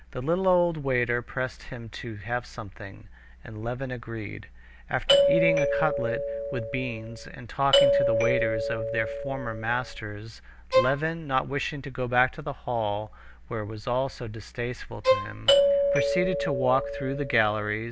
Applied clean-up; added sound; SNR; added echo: none; Doorbell + Bowed string instrument; -3 dB; none.